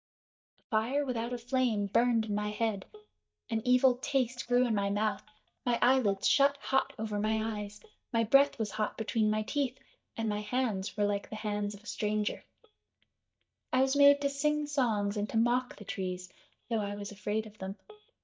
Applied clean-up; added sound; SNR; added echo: neural mask model DeepFilterNet 3.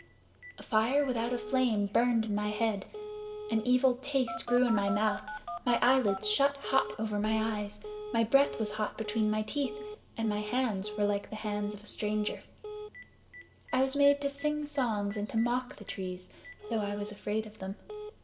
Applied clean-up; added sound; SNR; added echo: none; Telephone; 12 dB; reverberation time 0.7 s.